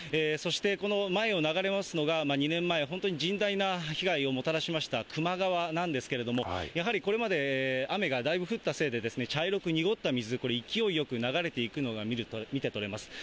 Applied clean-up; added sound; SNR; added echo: none; none; none; none.